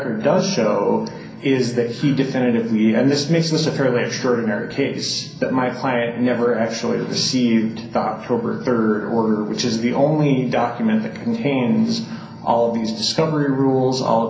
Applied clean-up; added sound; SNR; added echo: none; none; none; reverberation time 0.6 s.